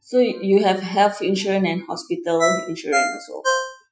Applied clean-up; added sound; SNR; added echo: classical method Wiener filter.